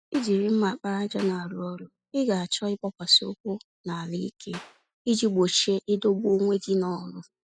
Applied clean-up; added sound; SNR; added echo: classical method spectral subtraction.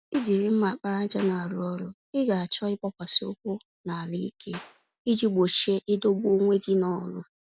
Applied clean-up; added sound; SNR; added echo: none; Clapping; 19 dB; none.